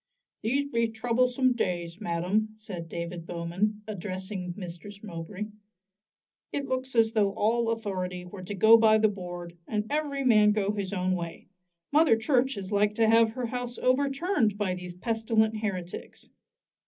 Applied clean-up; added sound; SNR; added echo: none; none; none; reverberation time 0.4 s.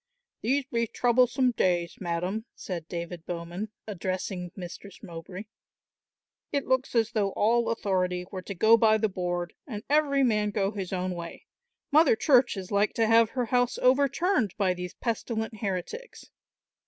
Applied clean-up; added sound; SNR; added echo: none; none; none; none.